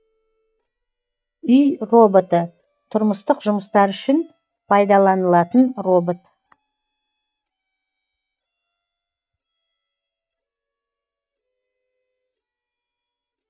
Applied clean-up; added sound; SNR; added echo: neural mask model DeepFilterNet 3.